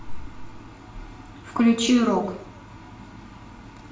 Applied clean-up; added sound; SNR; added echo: none; none; none; reverberation time 0.6 s.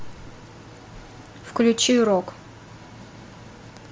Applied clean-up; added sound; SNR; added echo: none; none; none; none.